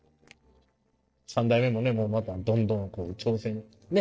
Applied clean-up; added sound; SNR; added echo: neural separator model SepFormer DNS4.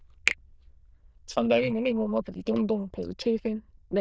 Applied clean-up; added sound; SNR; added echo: neural diffusion model UNIVERSE++.